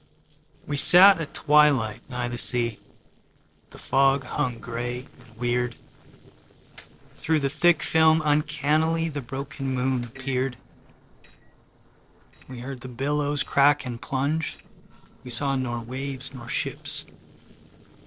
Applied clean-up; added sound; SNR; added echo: neural separator model SepFormer DNS4.